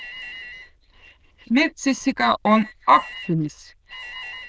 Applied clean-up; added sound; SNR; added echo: neural diffusion model UNIVERSE++.